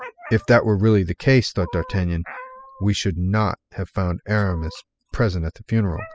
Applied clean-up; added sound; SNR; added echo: classical method spectral subtraction.